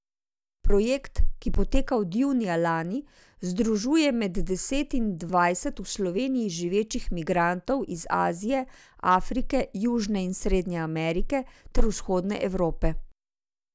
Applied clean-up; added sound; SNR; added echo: none; none; none; none.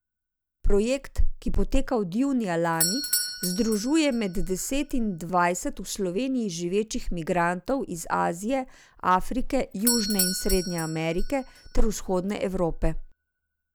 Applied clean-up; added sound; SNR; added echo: none; Doorbell; 11 dB; none.